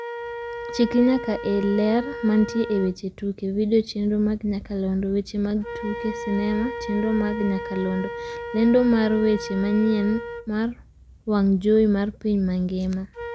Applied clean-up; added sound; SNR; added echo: none; Wind instrument, woodwind instrument; 12 dB; none.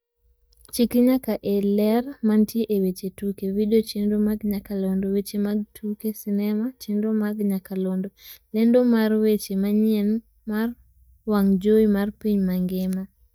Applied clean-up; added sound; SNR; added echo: neural mask model DeepFilterNet 3.